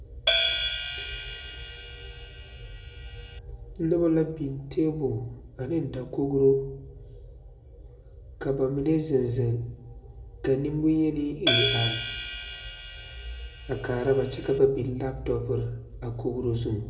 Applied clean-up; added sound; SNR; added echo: none; Hi-hat; 0 dB; reverberation time 0.7 s.